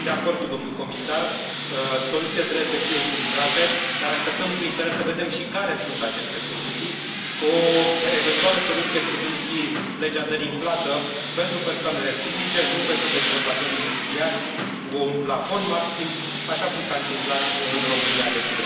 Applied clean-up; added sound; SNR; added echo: none; Tools; 0 dB; reverberation time 1.0 s.